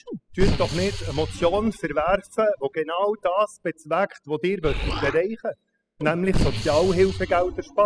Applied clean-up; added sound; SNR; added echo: classical method spectral subtraction.